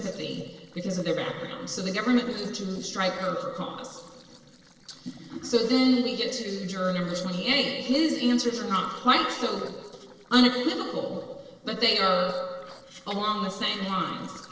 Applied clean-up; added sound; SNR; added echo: neural separator model SepFormer DNS4.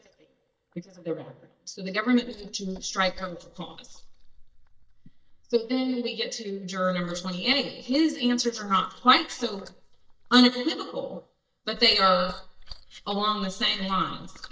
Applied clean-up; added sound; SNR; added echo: neural mask model DeepFilterNet 3.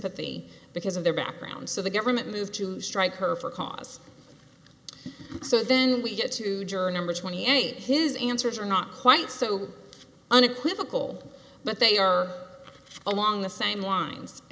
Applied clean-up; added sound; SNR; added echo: none; none; none; none.